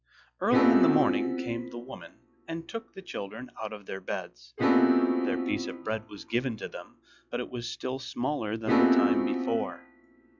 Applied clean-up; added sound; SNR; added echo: classical method log-MMSE.